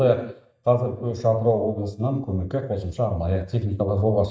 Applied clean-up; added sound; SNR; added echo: neural mask model DeepFilterNet 3.